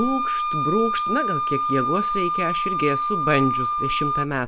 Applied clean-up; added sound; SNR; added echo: none; Wind instrument, woodwind instrument; -1 dB; none.